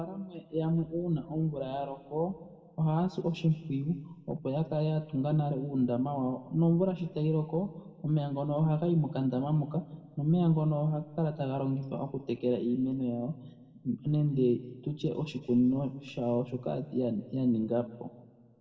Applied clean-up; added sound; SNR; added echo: none; none; none; reverberation time 1.3 s.